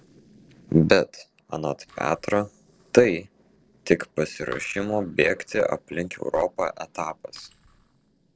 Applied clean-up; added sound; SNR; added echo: neural separator model SepFormer DNS4.